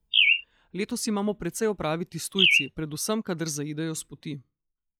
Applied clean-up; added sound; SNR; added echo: classical method log-MMSE.